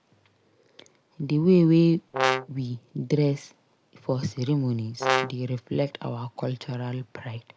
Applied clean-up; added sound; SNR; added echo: none; Brass instrument; 1 dB; none.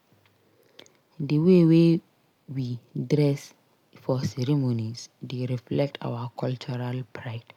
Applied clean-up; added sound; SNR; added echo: none; none; none; none.